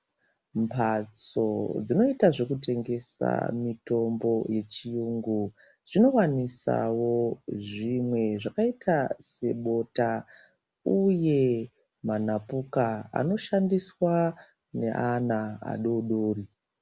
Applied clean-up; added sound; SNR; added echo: none; none; none; none.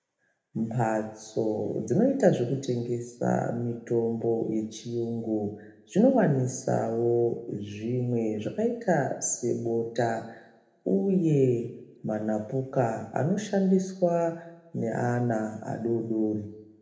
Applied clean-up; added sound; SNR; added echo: none; none; none; reverberation time 0.8 s.